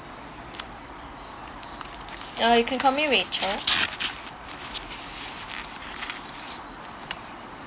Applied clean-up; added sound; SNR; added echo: none; none; none; none.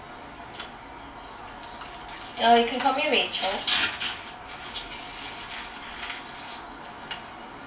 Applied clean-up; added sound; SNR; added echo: none; none; none; reverberation time 0.4 s.